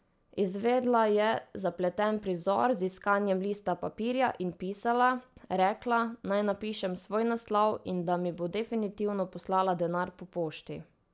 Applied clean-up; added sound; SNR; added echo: none; none; none; none.